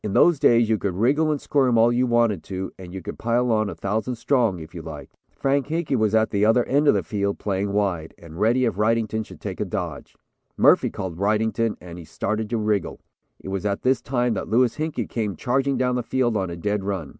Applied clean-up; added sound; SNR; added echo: none; none; none; none.